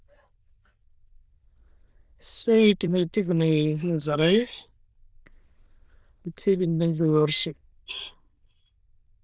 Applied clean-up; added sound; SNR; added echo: neural diffusion model UNIVERSE++.